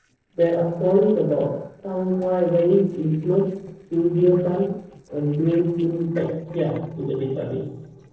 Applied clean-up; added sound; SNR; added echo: neural separator model SepFormer DNS4.